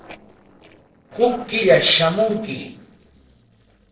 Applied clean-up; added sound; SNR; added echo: neural separator model SepFormer DNS4.